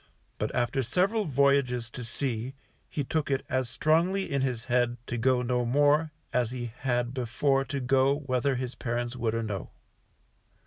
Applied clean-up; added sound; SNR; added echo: none; none; none; none.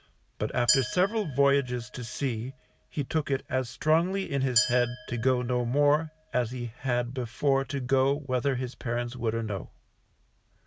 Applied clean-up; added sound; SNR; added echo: none; Glass; 10 dB; none.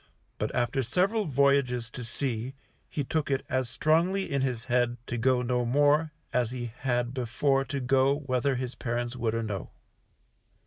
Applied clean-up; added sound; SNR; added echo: neural mask model Resemble Enhance denoiser.